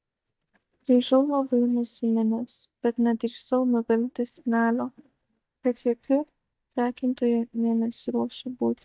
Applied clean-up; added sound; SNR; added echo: neural mask model DeepFilterNet 3.